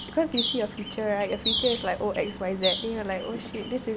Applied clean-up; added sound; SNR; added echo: none; Bird; 0 dB; none.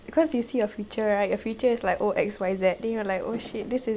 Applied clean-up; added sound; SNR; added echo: none; none; none; none.